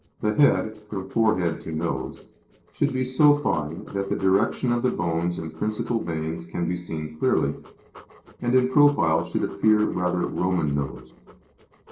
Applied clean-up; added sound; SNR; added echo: neural separator model SepFormer DNS4.